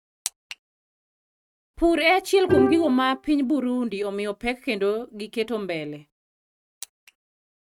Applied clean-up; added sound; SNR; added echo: neural mask model RNNoise.